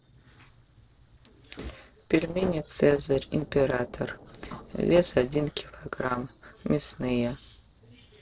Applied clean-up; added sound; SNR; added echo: neural separator model SepFormer DNS4.